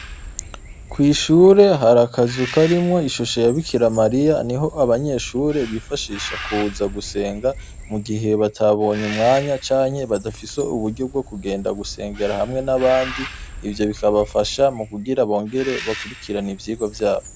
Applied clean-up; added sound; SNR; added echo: none; Bird; 16 dB; none.